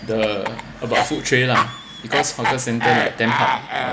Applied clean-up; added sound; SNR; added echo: none; Cough; 0 dB; none.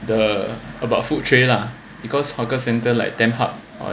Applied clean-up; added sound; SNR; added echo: none; none; none; none.